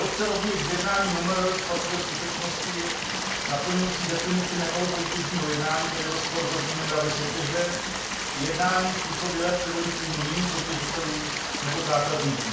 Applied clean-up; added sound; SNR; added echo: none; Stream; 1 dB; reverberation time 0.5 s.